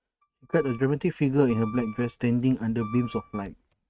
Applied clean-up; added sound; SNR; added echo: neural mask model RNNoise.